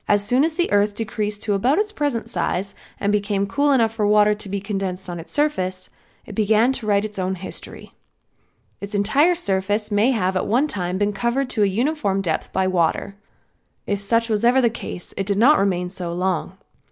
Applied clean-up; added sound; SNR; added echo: none; none; none; none.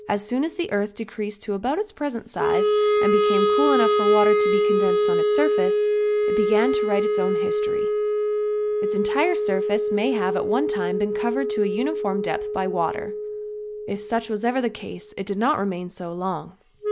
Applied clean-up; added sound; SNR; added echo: none; Wind instrument, woodwind instrument; -3 dB; none.